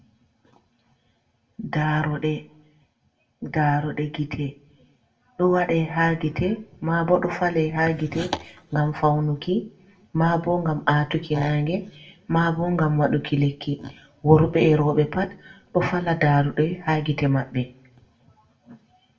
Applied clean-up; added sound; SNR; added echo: none; none; none; reverberation time 0.3 s.